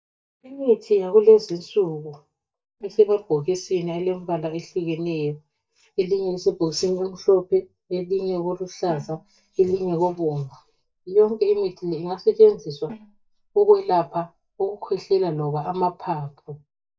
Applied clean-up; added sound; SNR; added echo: neural mask model DeepFilterNet 3.